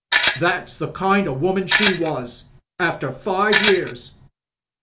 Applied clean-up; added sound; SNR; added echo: none; Tools; -3 dB; none.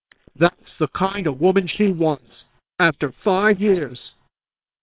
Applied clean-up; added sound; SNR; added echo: neural separator model SepFormer WHAM!.